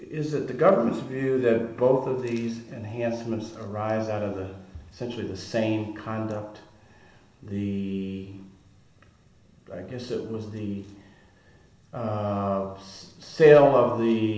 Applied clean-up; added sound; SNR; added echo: none; none; none; reverberation time 0.9 s.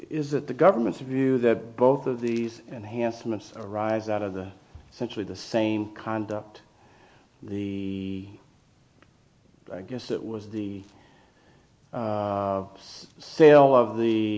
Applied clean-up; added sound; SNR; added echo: none; none; none; none.